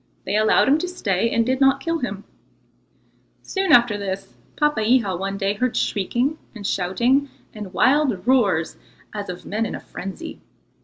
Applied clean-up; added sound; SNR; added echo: none; none; none; none.